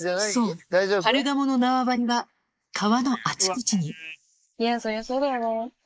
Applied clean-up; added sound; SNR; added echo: neural mask model Resemble Enhance denoiser.